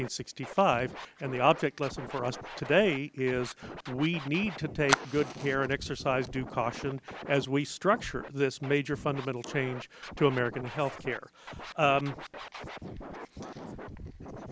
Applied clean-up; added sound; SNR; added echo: none; Scratching (performance technique) + Fire; 10 dB; none.